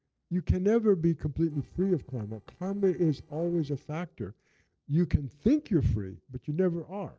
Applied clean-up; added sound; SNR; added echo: neural separator model SepFormer DNS4.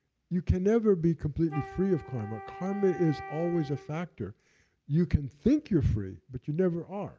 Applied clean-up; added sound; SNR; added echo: none; Wind instrument, woodwind instrument; 15 dB; none.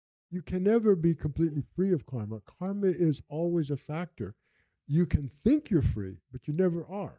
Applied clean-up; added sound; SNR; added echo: neural mask model DeepFilterNet 3.